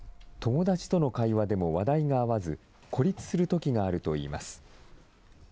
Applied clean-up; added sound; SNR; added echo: none; none; none; none.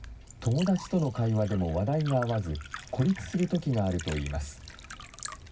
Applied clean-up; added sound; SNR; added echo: none; Liquid; 16 dB; reverberation time 0.4 s.